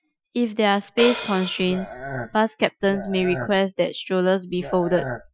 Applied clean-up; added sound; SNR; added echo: classical method Wiener filter.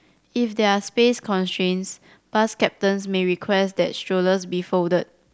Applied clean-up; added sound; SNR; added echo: none; none; none; none.